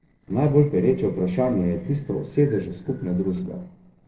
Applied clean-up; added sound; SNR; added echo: neural separator model SepFormer DNS4.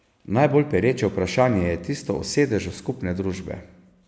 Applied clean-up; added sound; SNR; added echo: none; none; none; none.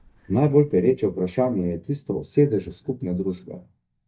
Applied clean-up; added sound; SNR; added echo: neural mask model DeepFilterNet 3.